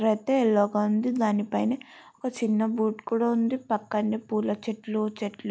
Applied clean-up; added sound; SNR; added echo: none; none; none; none.